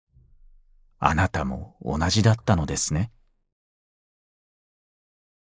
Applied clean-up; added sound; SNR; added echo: neural mask model Resemble Enhance denoiser.